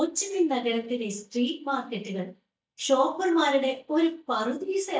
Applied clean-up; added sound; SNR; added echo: neural mask model DeepFilterNet 3.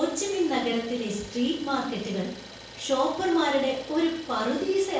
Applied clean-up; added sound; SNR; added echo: none; Idling; 17 dB; reverberation time 0.6 s.